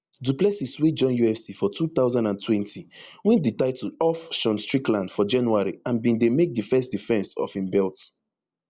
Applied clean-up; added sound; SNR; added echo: none; none; none; none.